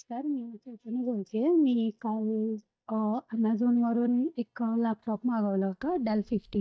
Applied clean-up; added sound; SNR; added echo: neural mask model DeepFilterNet 3.